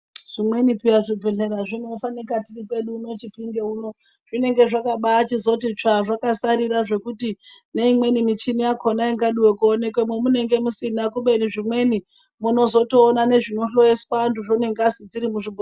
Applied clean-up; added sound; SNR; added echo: none; none; none; none.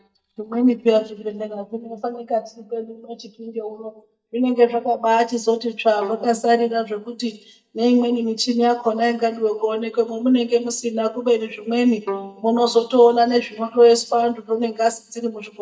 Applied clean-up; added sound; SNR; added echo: neural mask model DeepFilterNet 3.